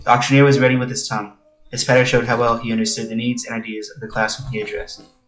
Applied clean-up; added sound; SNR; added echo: classical method log-MMSE.